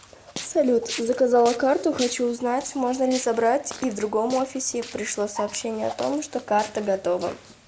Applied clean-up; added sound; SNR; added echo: none; Walk, footsteps; 15 dB; none.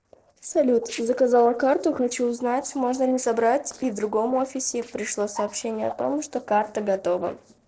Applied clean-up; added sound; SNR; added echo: neural separator model SepFormer DNS4.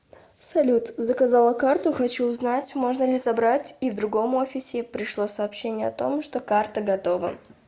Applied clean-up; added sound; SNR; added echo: none; none; none; none.